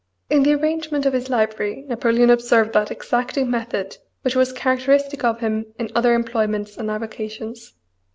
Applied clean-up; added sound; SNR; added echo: none; none; none; none.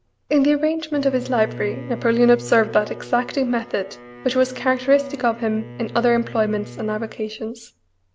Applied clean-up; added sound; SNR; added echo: none; Bowed string instrument; 16 dB; none.